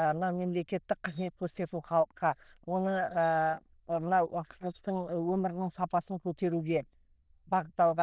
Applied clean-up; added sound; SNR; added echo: neural diffusion model UNIVERSE++.